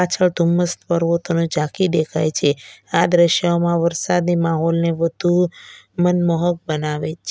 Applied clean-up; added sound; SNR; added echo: none; none; none; none.